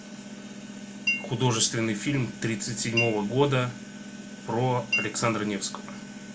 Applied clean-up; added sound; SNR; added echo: none; Chink, clink; 5 dB; none.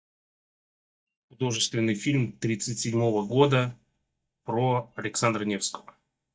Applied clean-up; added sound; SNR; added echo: neural mask model DeepFilterNet 3.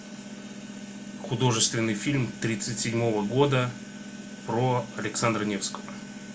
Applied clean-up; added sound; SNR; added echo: none; none; none; none.